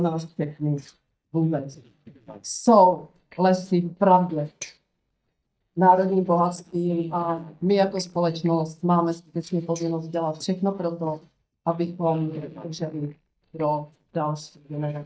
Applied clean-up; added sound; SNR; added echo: neural mask model DeepFilterNet 3.